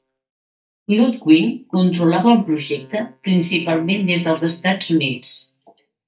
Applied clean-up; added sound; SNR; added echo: neural mask model DeepFilterNet 3.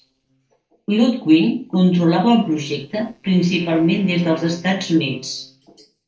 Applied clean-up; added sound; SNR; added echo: neural separator model SepFormer DNS4.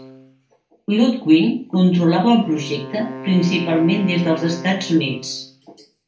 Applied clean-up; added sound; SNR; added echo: none; Wind instrument, woodwind instrument; 16 dB; reverberation time 0.3 s.